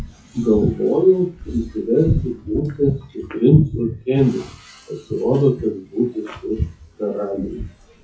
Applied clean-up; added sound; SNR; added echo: classical method WPE with log-MMSE.